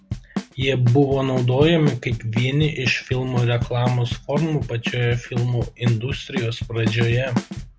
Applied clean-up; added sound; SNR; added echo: none; Bass drum / Snare drum / Drum kit; 8 dB; none.